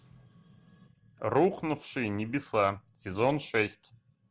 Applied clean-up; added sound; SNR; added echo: none; none; none; none.